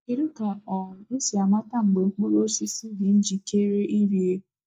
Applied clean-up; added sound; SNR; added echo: neural mask model DeepFilterNet 3.